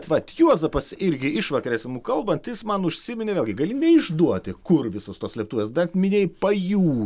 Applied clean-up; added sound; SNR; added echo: none; none; none; none.